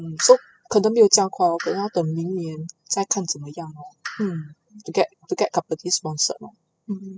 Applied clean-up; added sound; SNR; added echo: classical method spectral subtraction.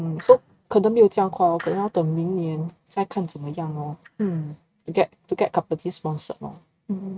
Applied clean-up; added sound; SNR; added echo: neural mask model RNNoise.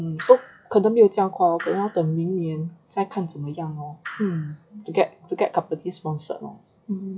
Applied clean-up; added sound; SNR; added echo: classical method log-MMSE.